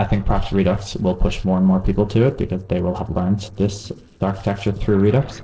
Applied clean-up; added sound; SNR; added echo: neural separator model SepFormer DNS4.